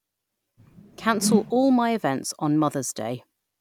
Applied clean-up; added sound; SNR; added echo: none; Whoosh, swoosh, swish; 5 dB; none.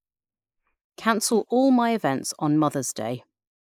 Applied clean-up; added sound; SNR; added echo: neural mask model Resemble Enhance denoiser.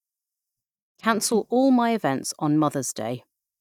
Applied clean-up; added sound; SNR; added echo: neural mask model DeepFilterNet 3.